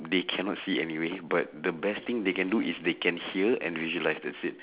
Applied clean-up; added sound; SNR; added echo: none; none; none; none.